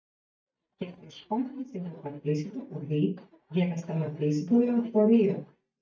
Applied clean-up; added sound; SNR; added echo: neural mask model DeepFilterNet 3.